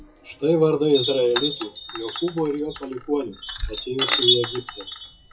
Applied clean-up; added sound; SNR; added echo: classical method WPE with log-MMSE.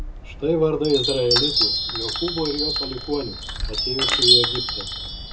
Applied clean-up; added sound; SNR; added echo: none; Chime; -2 dB; reverberation time 0.2 s.